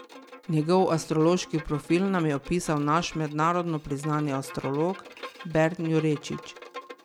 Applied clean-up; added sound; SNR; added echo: none; Bowed string instrument; 18 dB; none.